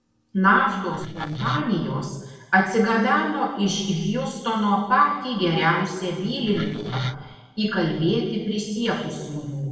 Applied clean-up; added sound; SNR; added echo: neural separator model SepFormer DNS4.